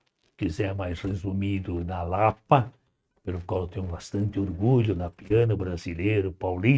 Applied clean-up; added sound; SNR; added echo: neural mask model RNNoise.